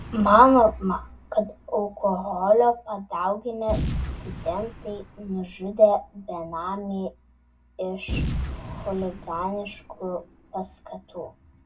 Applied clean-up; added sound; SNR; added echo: none; Boom; 11 dB; reverberation time 0.4 s.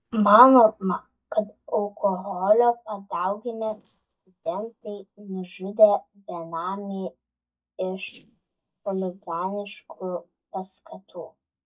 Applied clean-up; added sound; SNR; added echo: neural mask model DeepFilterNet 3.